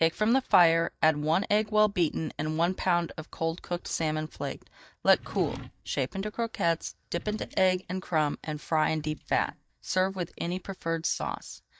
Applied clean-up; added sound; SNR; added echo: neural mask model DeepFilterNet 3.